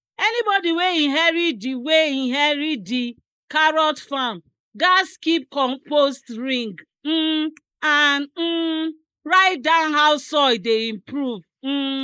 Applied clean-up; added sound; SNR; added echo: neural mask model Resemble Enhance denoiser.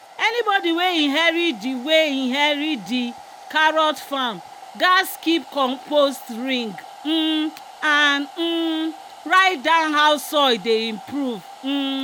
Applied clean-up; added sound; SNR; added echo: none; Domestic sounds, home sounds; 19 dB; none.